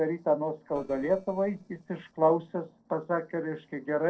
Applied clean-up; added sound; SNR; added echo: neural separator model SepFormer DNS4.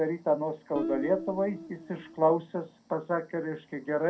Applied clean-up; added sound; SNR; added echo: none; Guitar; 8 dB; reverberation time 0.2 s.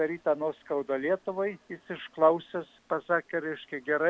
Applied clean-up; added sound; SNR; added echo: none; none; none; none.